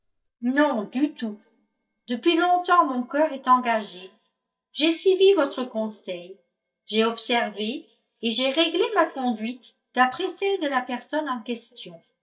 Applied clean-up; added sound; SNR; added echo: neural mask model DeepFilterNet 3.